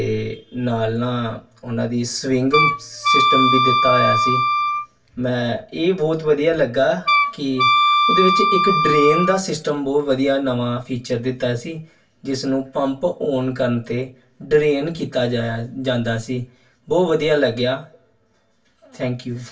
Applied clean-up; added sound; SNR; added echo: none; Wind instrument, woodwind instrument; -3 dB; reverberation time 0.2 s.